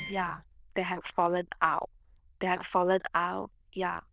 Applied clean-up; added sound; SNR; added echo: neural diffusion model UNIVERSE++.